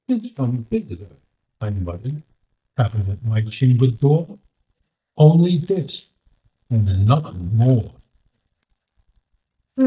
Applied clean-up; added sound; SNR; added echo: neural mask model DeepFilterNet 3.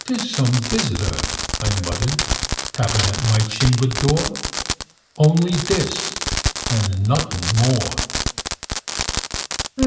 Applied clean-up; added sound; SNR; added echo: none; Fireworks; 3 dB; reverberation time 1.0 s.